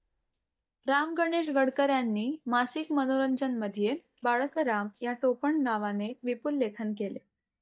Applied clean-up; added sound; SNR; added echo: neural mask model DeepFilterNet 3.